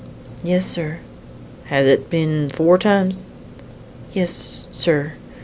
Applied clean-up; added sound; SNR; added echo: none; none; none; none.